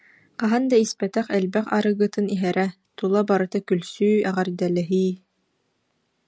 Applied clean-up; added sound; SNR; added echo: none; none; none; none.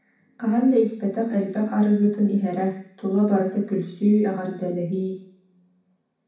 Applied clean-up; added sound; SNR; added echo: none; none; none; reverberation time 0.6 s.